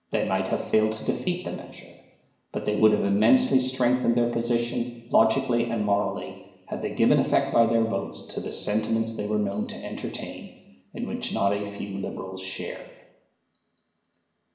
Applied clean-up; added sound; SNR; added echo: none; none; none; reverberation time 1.0 s.